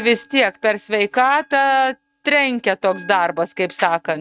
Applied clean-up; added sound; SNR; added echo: neural mask model RNNoise.